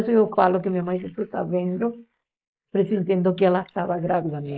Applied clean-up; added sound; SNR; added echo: neural mask model Resemble Enhance denoiser.